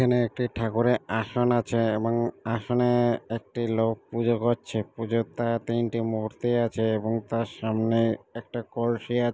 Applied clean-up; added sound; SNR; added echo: none; none; none; none.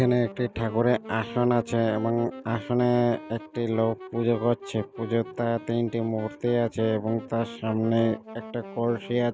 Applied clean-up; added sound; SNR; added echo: none; Wind instrument, woodwind instrument; 16 dB; none.